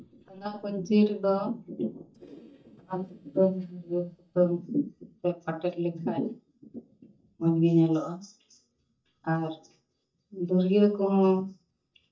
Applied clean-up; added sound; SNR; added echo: neural mask model DeepFilterNet 3.